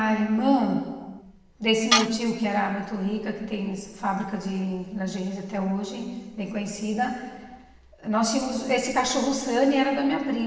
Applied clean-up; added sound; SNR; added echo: none; Tools; 6 dB; reverberation time 1.4 s.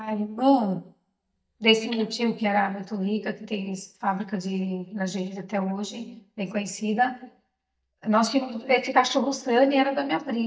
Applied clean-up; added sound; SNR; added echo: neural mask model DeepFilterNet 3.